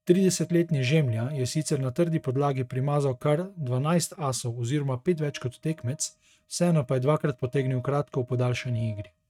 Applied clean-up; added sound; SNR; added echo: neural mask model RNNoise.